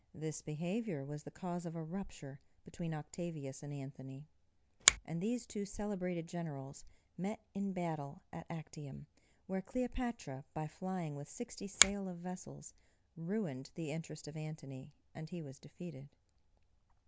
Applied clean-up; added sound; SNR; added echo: none; Finger snapping; -5 dB; none.